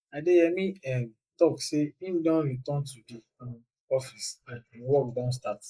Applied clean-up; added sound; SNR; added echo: neural mask model Resemble Enhance denoiser.